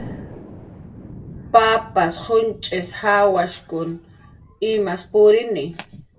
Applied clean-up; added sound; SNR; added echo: none; Thunder; 20 dB; reverberation time 0.2 s.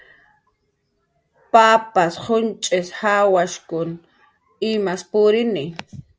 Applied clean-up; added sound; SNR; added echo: none; none; none; none.